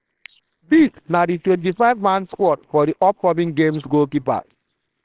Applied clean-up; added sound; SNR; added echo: neural separator model SepFormer WHAMR!.